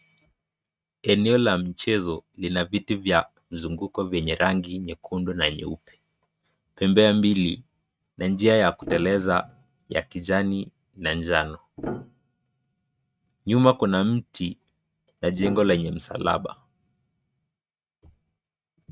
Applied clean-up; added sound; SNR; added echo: neural mask model RNNoise.